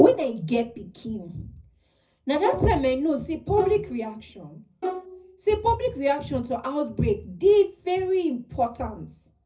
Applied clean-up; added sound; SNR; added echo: none; Bowed string instrument; 11 dB; reverberation time 0.4 s.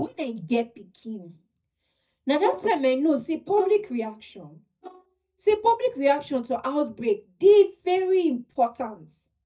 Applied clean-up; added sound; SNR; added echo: neural mask model DeepFilterNet 3.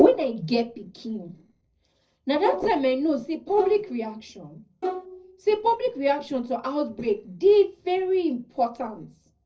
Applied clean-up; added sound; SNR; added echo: neural separator model SepFormer DNS4.